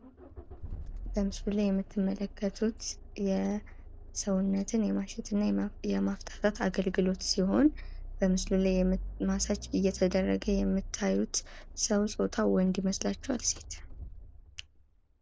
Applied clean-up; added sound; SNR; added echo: none; Accelerating, revving, vroom; 12 dB; none.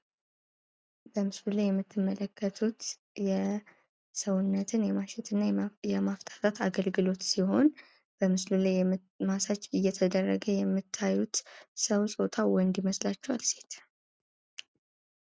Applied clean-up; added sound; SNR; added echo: none; none; none; none.